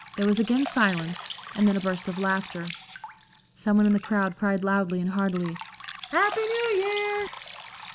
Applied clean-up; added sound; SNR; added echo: none; Drip; 15 dB; none.